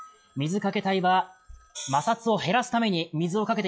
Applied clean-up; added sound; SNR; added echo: classical method log-MMSE.